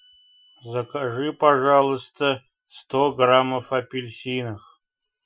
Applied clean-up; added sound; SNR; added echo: classical method Wiener filter.